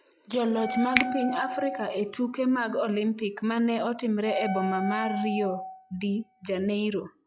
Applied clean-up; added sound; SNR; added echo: classical method log-MMSE.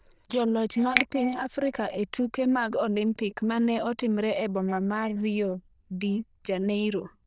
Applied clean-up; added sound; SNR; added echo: neural diffusion model UNIVERSE++.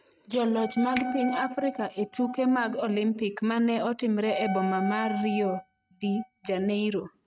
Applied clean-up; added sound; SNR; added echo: neural mask model RNNoise.